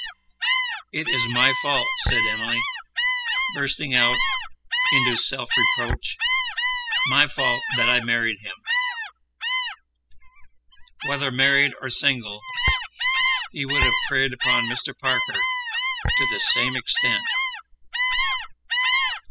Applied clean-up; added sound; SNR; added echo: classical method spectral subtraction.